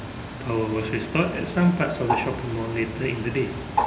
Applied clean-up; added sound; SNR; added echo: none; Bird; 5 dB; reverberation time 1.0 s.